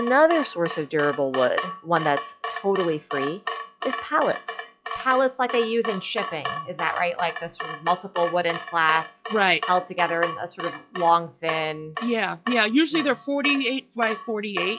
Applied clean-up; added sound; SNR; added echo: classical method log-MMSE.